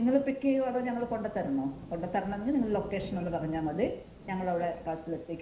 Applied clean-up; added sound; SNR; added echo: none; Rain / Thunderstorm; 15 dB; reverberation time 0.5 s.